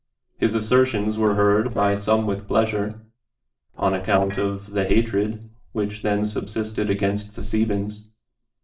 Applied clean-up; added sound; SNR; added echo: neural separator model SepFormer DNS4.